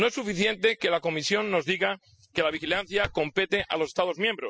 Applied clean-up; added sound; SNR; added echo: classical method spectral subtraction.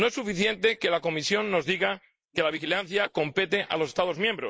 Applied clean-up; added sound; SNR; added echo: neural mask model Resemble Enhance denoiser.